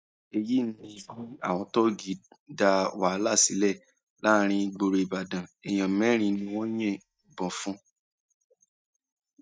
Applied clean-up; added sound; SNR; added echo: neural mask model DeepFilterNet 3.